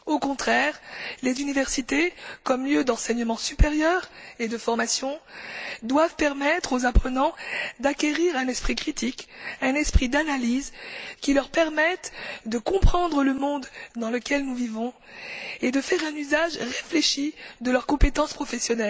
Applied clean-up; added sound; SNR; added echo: none; none; none; none.